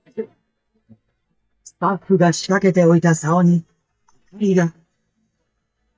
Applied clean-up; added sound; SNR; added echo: neural mask model DeepFilterNet 3.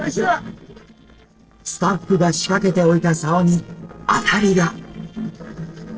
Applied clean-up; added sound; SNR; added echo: neural separator model SepFormer DNS4.